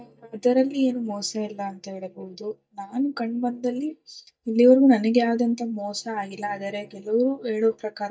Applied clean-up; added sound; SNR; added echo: neural mask model DeepFilterNet 3.